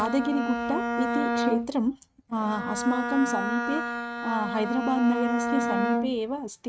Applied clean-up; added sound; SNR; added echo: neural mask model RNNoise.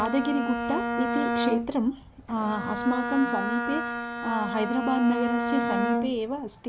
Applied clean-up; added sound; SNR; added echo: none; Bowed string instrument; 2 dB; none.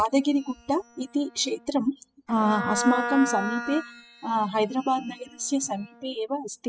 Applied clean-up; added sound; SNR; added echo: classical method spectral subtraction.